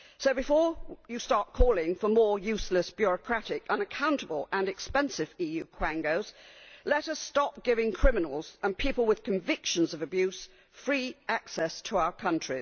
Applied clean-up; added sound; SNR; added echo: none; none; none; none.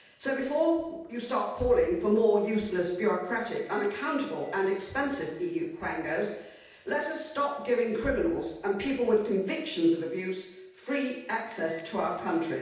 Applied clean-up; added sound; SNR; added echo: none; Squeak / Bell; 18 dB; reverberation time 0.8 s.